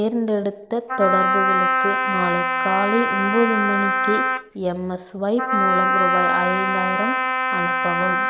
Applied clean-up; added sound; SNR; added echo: none; Wind instrument, woodwind instrument; -3 dB; none.